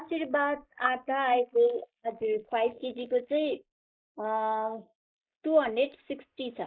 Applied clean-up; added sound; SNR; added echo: neural mask model Resemble Enhance denoiser.